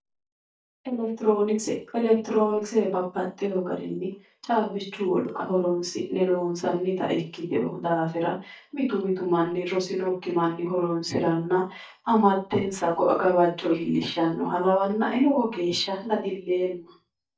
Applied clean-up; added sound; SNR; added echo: neural mask model DeepFilterNet 3.